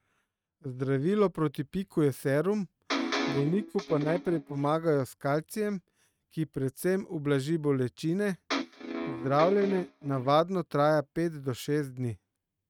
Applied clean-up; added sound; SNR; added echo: neural mask model RNNoise.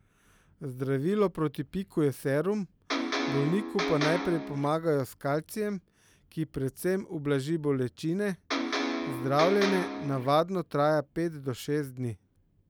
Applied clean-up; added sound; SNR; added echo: none; Electric guitar; 2 dB; none.